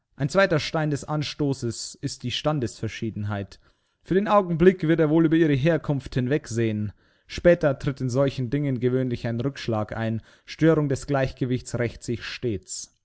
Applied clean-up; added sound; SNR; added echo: none; none; none; none.